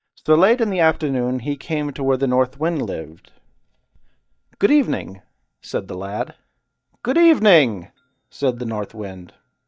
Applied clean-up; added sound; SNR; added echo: neural mask model DeepFilterNet 3.